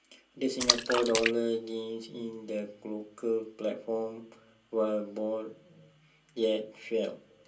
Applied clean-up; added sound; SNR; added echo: none; Splash, splatter; 0 dB; reverberation time 0.3 s.